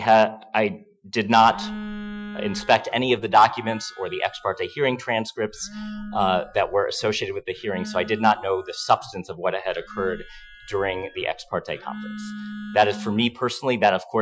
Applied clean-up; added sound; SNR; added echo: classical method Wiener filter.